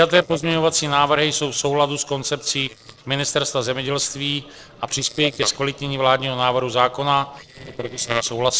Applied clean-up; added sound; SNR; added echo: neural separator model SepFormer DNS4.